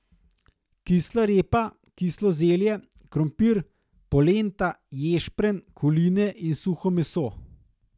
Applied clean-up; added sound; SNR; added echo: none; none; none; none.